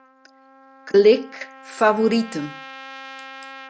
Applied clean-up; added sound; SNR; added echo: none; Trumpet; 18 dB; none.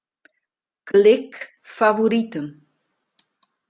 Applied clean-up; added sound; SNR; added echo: none; none; none; none.